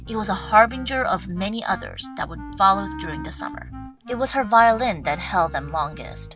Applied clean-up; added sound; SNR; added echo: none; Wind instrument, woodwind instrument + Bass guitar; 14 dB; none.